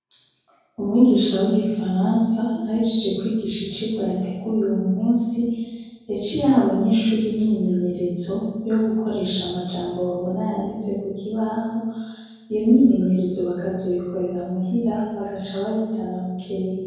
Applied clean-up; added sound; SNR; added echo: none; none; none; reverberation time 1.3 s.